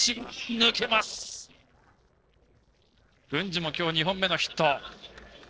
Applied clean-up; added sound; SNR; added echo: neural separator model SepFormer DNS4.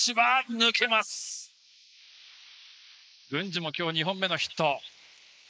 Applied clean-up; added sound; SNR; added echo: neural mask model Resemble Enhance denoiser.